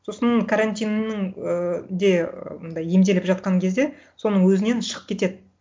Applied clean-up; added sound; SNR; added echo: none; none; none; none.